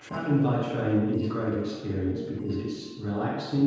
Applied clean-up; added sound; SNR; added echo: neural separator model SepFormer DNS4.